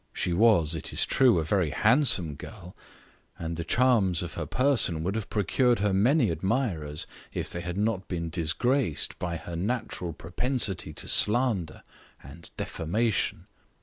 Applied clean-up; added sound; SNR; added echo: none; none; none; none.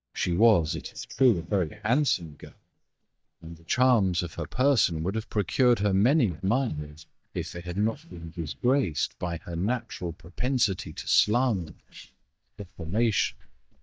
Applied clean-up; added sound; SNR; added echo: neural mask model DeepFilterNet 3.